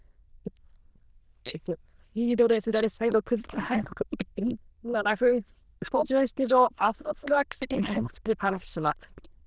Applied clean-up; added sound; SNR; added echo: neural diffusion model UNIVERSE++.